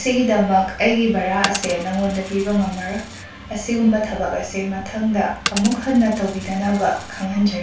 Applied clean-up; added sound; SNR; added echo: none; Coin (dropping); 14 dB; reverberation time 0.3 s.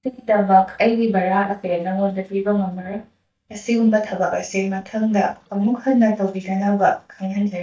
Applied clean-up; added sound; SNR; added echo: neural mask model DeepFilterNet 3.